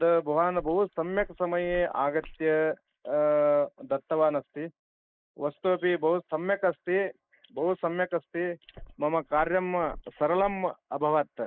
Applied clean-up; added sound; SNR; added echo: neural mask model Resemble Enhance denoiser.